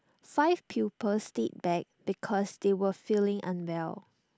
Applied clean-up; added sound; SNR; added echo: none; none; none; none.